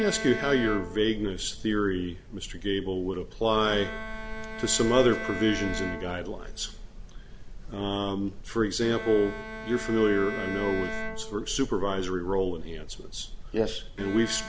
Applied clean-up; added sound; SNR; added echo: none; Bowed string instrument; 11 dB; none.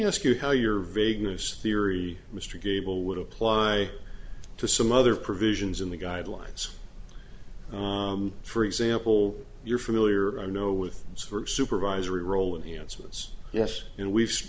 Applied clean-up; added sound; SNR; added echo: none; none; none; none.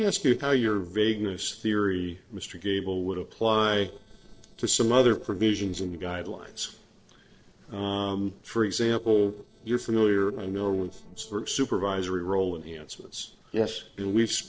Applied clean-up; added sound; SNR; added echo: neural separator model SepFormer DNS4.